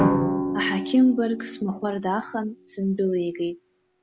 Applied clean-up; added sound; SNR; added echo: none; Drum; 3 dB; none.